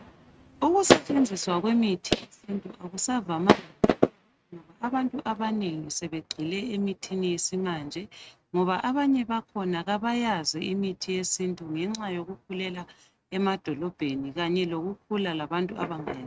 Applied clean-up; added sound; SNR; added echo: neural mask model RNNoise.